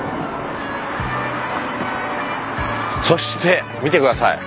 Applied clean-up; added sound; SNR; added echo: none; Thunder / Rain; 15 dB; none.